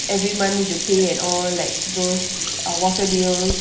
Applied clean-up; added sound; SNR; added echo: none; Sink (filling or washing); 3 dB; reverberation time 1.1 s.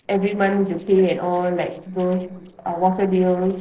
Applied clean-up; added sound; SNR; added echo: neural separator model SepFormer DNS4.